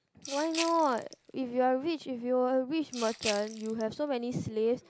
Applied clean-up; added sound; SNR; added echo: none; Rattle (instrument); 13 dB; none.